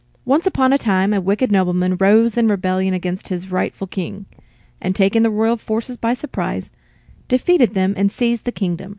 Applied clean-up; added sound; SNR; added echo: none; none; none; none.